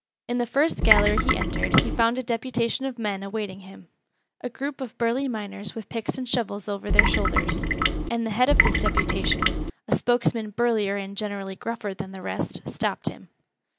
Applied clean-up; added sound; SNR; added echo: none; Trickle, dribble / Water tap, faucet; -5 dB; none.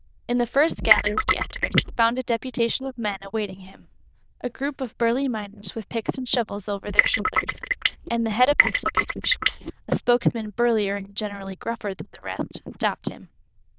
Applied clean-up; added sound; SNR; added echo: neural diffusion model UNIVERSE++.